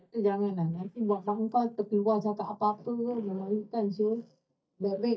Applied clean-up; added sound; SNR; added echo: neural mask model DeepFilterNet 3.